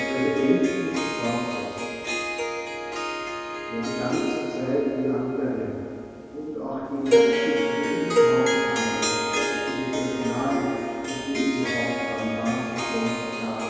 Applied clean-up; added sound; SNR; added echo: none; Harp; -1 dB; reverberation time 2.2 s.